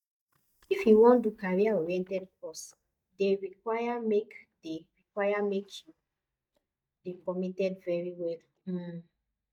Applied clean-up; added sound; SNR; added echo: neural mask model DeepFilterNet 3.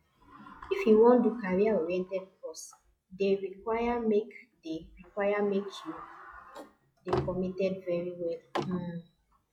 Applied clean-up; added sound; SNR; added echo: classical method log-MMSE.